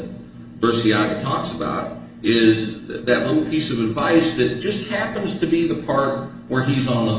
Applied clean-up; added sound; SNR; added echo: none; none; none; reverberation time 0.2 s.